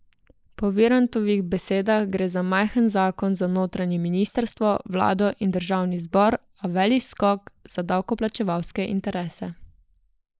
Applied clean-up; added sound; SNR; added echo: neural mask model Resemble Enhance denoiser.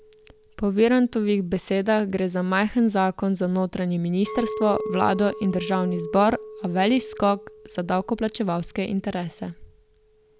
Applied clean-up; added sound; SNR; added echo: none; Chink, clink; 14 dB; none.